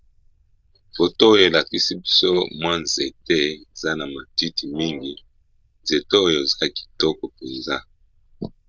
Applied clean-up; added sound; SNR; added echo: neural diffusion model UNIVERSE++.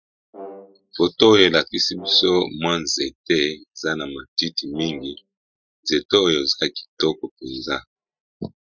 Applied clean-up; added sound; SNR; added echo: classical method Wiener filter.